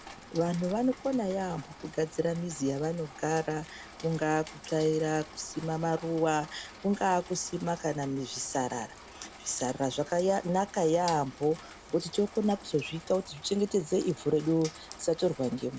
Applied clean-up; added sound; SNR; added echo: none; Rain; 18 dB; none.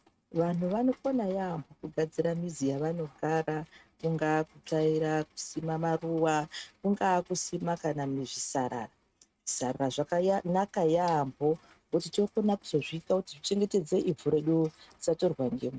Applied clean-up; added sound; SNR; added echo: neural mask model RNNoise.